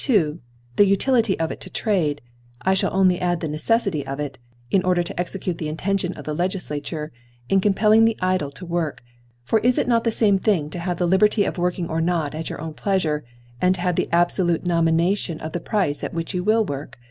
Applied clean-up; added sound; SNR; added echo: none; none; none; none.